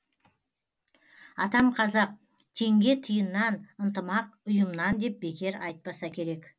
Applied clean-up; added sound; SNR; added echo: none; none; none; none.